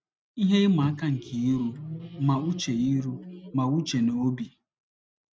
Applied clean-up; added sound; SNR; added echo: neural mask model RNNoise.